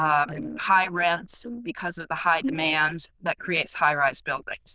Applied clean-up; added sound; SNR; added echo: neural diffusion model UNIVERSE++.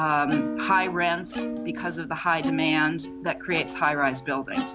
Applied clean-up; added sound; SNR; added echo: none; Plucked string instrument; 7 dB; none.